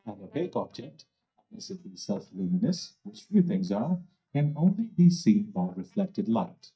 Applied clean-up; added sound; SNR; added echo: neural mask model DeepFilterNet 3.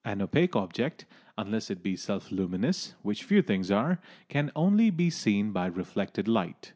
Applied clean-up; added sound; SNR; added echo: none; none; none; none.